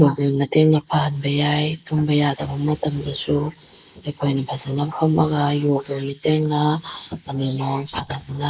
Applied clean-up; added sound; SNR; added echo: neural mask model Resemble Enhance denoiser.